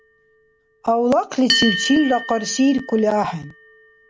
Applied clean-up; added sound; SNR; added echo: none; Bell; 8 dB; none.